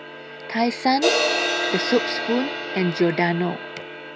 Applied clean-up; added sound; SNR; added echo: none; Crash cymbal; 2 dB; none.